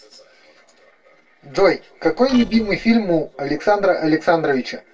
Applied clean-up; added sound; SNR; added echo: neural separator model SepFormer DNS4.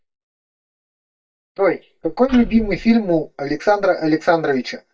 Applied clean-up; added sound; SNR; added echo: neural mask model DeepFilterNet 3.